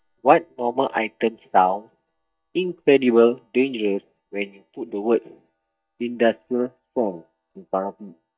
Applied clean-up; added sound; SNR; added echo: neural mask model DeepFilterNet 3.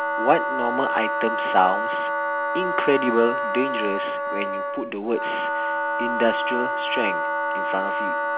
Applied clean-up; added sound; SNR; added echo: none; Wind instrument, woodwind instrument; -1 dB; none.